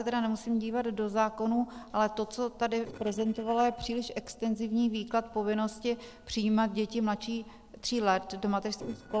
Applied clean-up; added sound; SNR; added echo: neural separator model SepFormer DNS4.